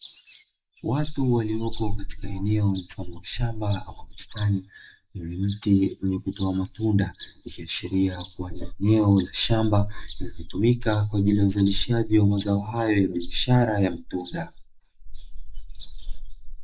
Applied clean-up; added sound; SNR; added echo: neural mask model Resemble Enhance denoiser.